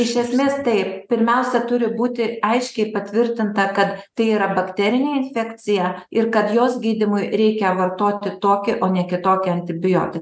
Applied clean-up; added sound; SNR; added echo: none; none; none; none.